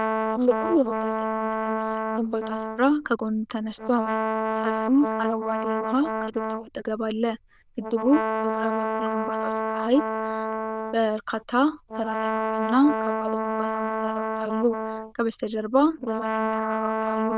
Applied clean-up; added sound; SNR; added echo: neural diffusion model UNIVERSE++.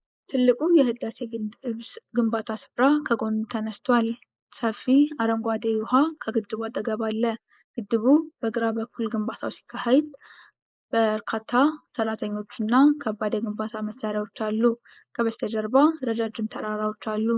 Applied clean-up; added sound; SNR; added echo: neural mask model Resemble Enhance denoiser.